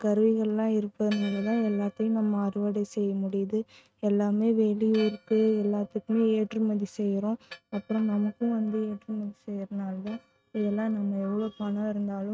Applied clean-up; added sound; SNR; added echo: neural mask model RNNoise.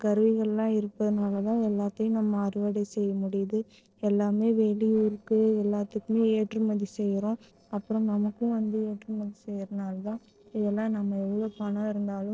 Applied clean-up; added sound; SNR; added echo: neural separator model SepFormer DNS4.